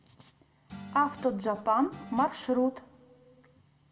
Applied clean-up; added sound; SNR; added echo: none; Guitar; 17 dB; reverberation time 1.4 s.